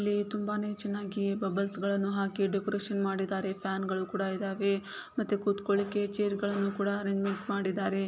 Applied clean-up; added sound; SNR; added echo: none; none; none; none.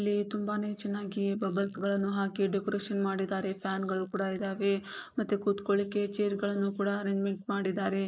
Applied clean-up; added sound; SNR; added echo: neural mask model Resemble Enhance denoiser.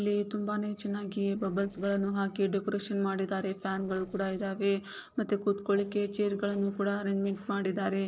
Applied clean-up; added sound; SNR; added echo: neural separator model SepFormer DNS4.